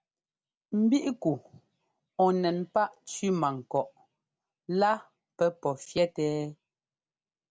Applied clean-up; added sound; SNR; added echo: none; none; none; none.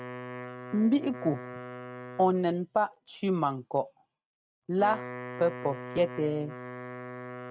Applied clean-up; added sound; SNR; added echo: neural mask model RNNoise.